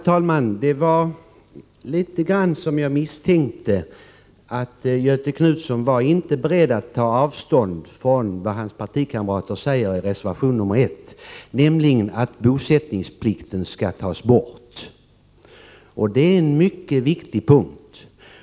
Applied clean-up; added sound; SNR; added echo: none; none; none; none.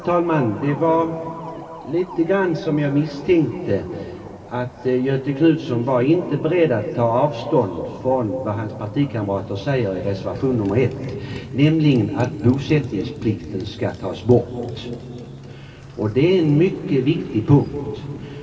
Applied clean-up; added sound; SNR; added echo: none; Motorcycle; 19 dB; reverberation time 3.0 s.